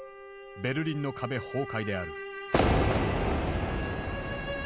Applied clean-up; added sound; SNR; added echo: none; none; none; none.